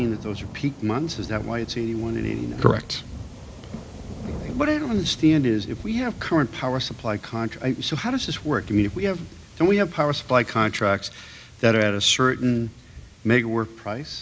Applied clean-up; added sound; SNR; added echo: none; Thunder / Rain; 16 dB; none.